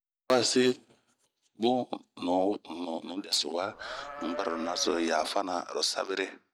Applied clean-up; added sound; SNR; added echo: none; Livestock, farm animals, working animals; 10 dB; none.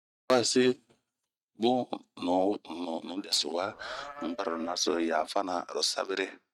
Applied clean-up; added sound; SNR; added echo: neural mask model RNNoise.